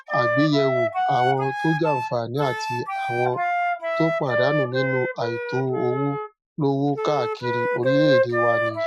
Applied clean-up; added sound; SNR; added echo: classical method Wiener filter.